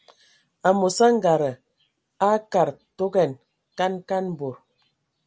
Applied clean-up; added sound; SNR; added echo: none; none; none; none.